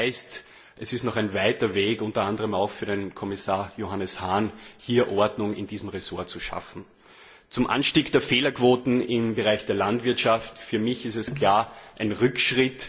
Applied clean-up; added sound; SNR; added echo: none; none; none; none.